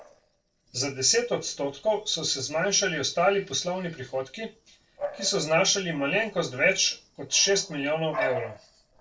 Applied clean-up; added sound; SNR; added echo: neural separator model SepFormer DNS4.